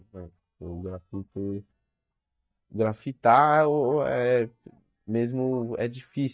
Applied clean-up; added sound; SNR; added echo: neural mask model DeepFilterNet 3.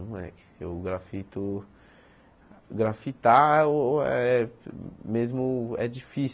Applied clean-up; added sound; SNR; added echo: none; none; none; none.